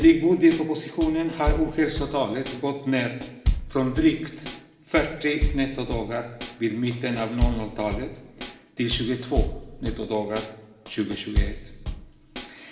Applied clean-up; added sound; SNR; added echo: none; Bass drum / Snare drum / Drum kit; 5 dB; reverberation time 1.2 s.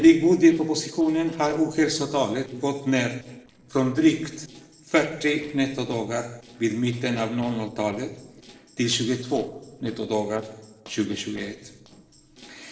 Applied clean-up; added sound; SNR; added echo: neural separator model SepFormer DNS4.